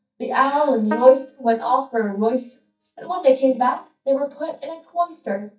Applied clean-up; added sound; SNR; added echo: neural mask model DeepFilterNet 3.